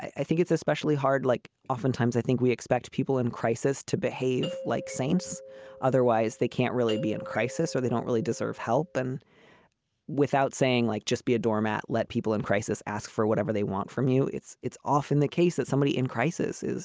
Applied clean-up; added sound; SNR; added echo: none; Doorbell; 14 dB; none.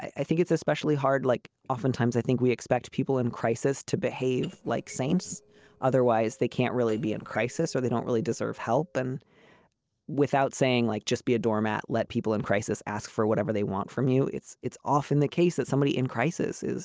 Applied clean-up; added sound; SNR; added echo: neural separator model SepFormer DNS4.